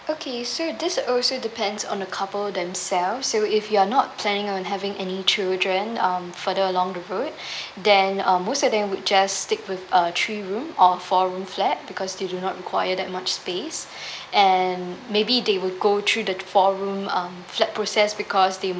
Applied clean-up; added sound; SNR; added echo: none; none; none; none.